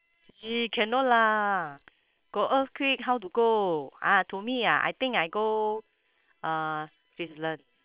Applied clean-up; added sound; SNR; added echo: neural separator model SepFormer WHAM!.